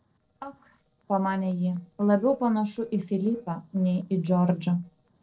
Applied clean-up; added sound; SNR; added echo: neural separator model SepFormer DNS4.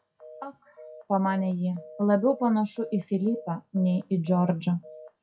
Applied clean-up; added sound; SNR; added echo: classical method WPE with log-MMSE.